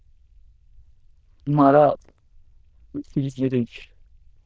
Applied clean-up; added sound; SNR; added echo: neural diffusion model UNIVERSE++.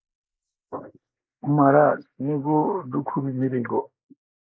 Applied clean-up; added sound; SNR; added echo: neural mask model Resemble Enhance denoiser.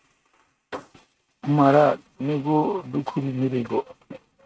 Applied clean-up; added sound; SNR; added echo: neural mask model RNNoise.